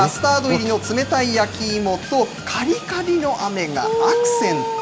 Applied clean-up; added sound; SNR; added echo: none; Engine; 16 dB; none.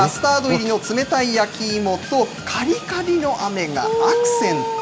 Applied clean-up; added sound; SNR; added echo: none; none; none; none.